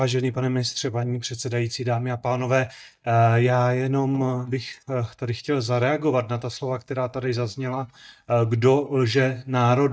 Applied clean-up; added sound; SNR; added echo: neural mask model DeepFilterNet 3.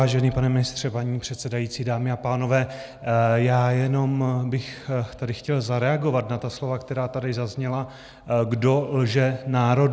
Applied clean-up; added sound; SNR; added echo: none; none; none; none.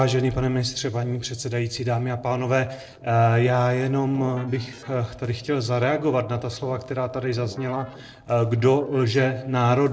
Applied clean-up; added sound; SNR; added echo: neural separator model SepFormer DNS4.